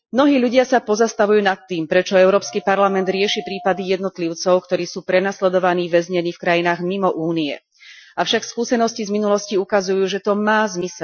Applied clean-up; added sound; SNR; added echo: classical method Wiener filter.